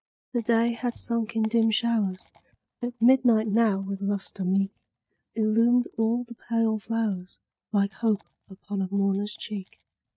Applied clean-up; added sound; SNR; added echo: neural mask model DeepFilterNet 3.